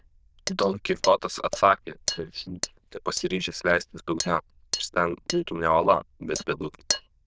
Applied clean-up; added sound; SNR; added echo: neural diffusion model UNIVERSE++.